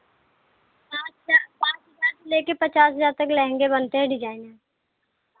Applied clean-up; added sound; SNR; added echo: none; none; none; none.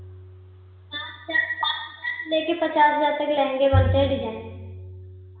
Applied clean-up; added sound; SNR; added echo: none; Bowed string instrument; 6 dB; reverberation time 1.3 s.